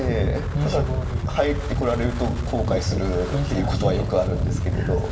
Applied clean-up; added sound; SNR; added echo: none; Wind; 0 dB; reverberation time 1.1 s.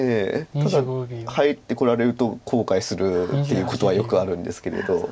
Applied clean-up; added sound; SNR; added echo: none; none; none; none.